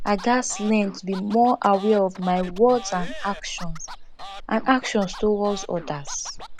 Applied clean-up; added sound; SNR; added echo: none; Scratching (performance technique) + Ocean; 12 dB; none.